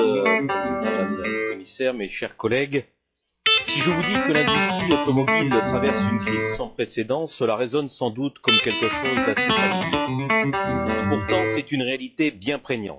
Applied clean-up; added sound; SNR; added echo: classical method log-MMSE.